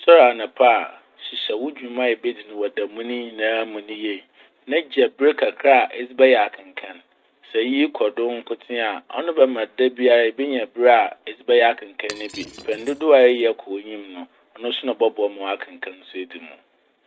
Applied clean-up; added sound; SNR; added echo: neural separator model SepFormer DNS4.